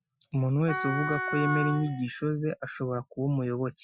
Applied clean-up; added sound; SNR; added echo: classical method Wiener filter.